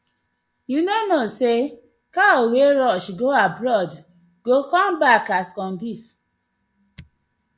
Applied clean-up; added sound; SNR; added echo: none; none; none; none.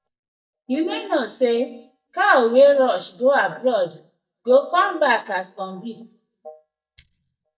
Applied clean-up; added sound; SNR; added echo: neural mask model DeepFilterNet 3.